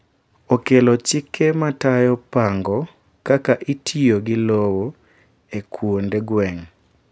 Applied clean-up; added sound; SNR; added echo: none; none; none; none.